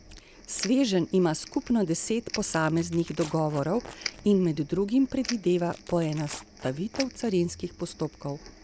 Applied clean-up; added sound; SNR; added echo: none; Tearing + Crackle; 16 dB; none.